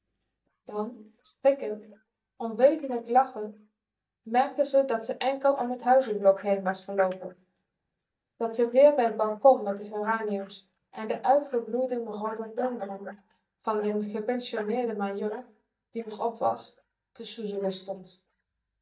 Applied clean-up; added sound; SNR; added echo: neural mask model DeepFilterNet 3.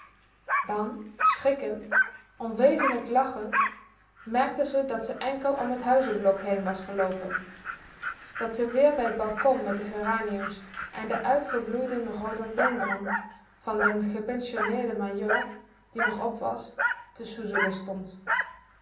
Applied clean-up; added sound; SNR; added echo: none; Dog; 4 dB; reverberation time 0.6 s.